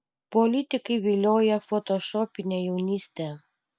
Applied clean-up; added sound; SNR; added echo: none; none; none; none.